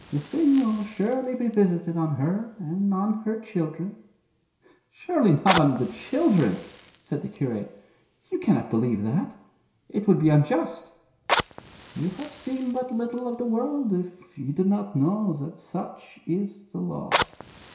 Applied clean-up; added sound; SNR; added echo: none; Fire; 10 dB; reverberation time 0.7 s.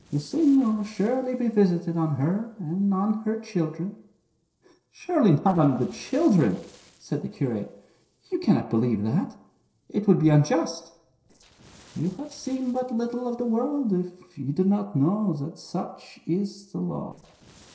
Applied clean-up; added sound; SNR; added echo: neural separator model SepFormer DNS4.